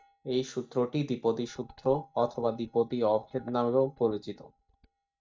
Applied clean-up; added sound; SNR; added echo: neural mask model DeepFilterNet 3.